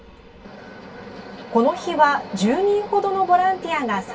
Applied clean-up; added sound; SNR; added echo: none; none; none; reverberation time 0.1 s.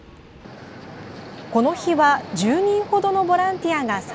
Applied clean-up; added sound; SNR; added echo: none; none; none; none.